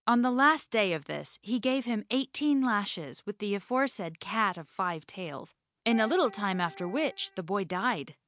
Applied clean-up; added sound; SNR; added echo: neural mask model RNNoise.